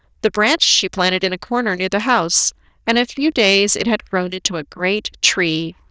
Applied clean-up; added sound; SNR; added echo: neural diffusion model UNIVERSE++.